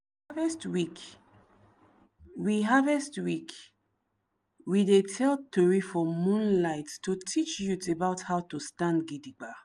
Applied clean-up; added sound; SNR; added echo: none; none; none; none.